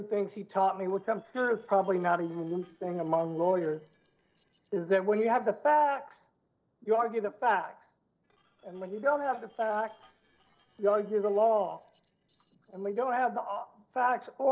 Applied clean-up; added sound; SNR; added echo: neural separator model SepFormer DNS4.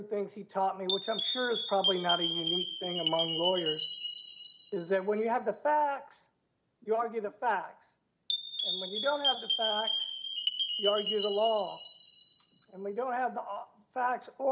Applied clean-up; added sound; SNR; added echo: none; Chime; -1 dB; none.